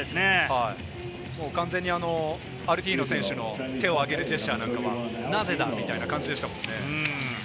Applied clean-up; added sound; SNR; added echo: none; none; none; none.